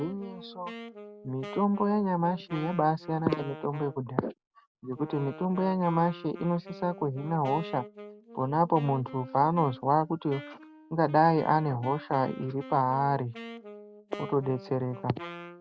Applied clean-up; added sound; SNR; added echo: none; Wind instrument, woodwind instrument; 16 dB; none.